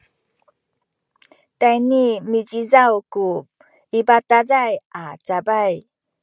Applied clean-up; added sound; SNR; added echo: none; none; none; none.